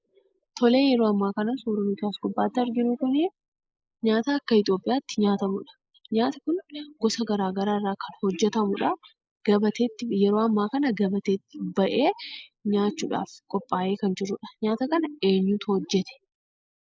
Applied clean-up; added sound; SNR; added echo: neural mask model Resemble Enhance denoiser.